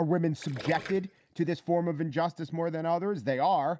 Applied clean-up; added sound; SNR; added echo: none; Gurgling; 19 dB; none.